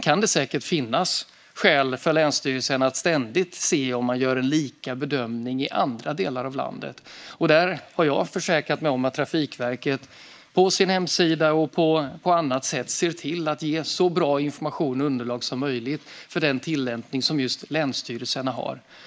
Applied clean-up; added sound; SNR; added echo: neural mask model Resemble Enhance denoiser.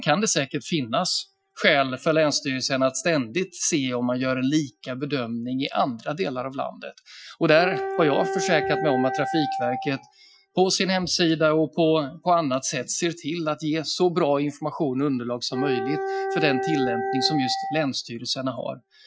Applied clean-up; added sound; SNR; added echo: classical method Wiener filter.